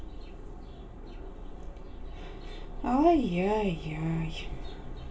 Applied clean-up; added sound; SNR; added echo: none; none; none; reverberation time 0.2 s.